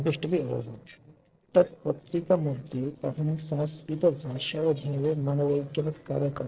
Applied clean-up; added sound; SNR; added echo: neural separator model SepFormer DNS4.